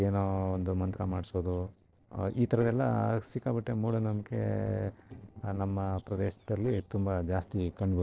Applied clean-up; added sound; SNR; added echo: neural separator model SepFormer DNS4.